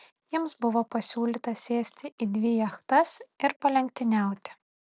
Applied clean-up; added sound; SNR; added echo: none; none; none; none.